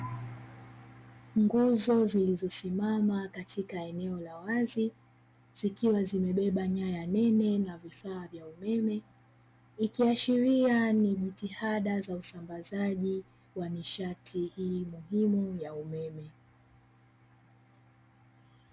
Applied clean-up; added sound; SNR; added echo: none; none; none; none.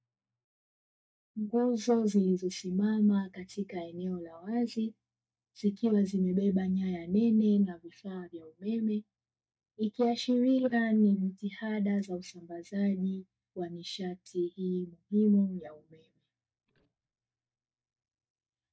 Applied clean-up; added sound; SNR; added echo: neural mask model DeepFilterNet 3.